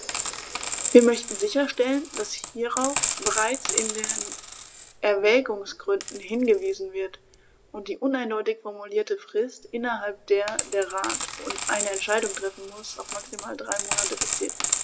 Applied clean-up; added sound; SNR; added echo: none; Coin (dropping); 5 dB; none.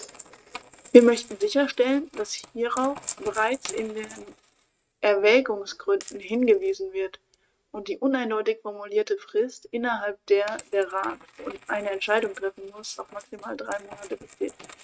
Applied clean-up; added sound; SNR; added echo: neural mask model RNNoise.